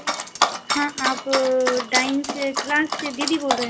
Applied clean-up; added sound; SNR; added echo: none; Dog; 2 dB; none.